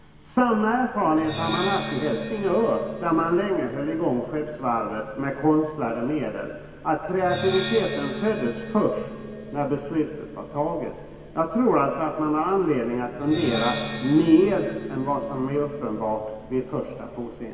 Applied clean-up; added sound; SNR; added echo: none; Percussion; 9 dB; reverberation time 2.5 s.